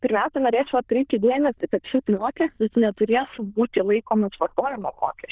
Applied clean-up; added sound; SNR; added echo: neural diffusion model UNIVERSE++.